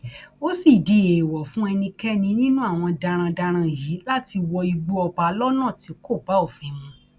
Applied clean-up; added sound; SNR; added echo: none; none; none; none.